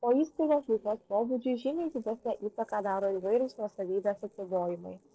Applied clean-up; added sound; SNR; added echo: neural separator model SepFormer DNS4.